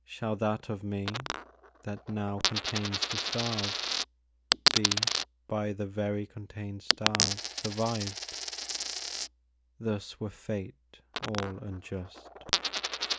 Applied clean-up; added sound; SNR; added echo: none; Coin (dropping); -2 dB; none.